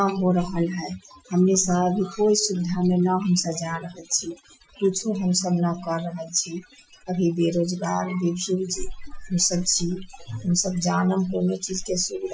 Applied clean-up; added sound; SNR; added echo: classical method Wiener filter.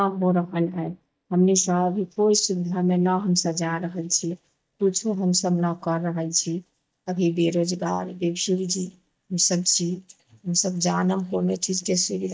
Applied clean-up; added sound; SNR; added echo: neural mask model DeepFilterNet 3.